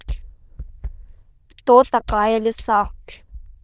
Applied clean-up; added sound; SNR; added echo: neural diffusion model UNIVERSE++.